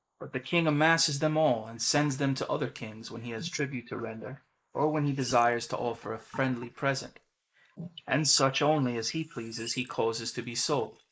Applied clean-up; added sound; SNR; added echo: neural mask model Resemble Enhance denoiser.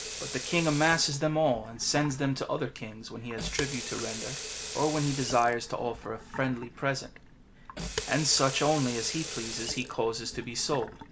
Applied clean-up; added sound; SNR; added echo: none; Sink (filling or washing) / Water tap, faucet; 10 dB; none.